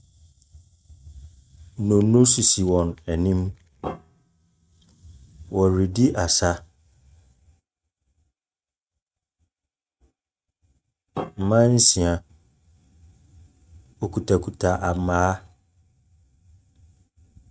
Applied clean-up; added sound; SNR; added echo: neural mask model RNNoise.